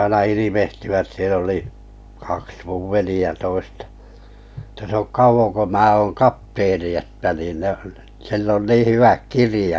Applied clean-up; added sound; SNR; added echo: none; none; none; none.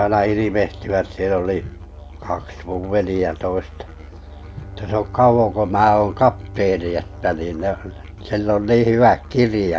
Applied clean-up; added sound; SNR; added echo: none; Musical instrument + Bowed string instrument; 17 dB; none.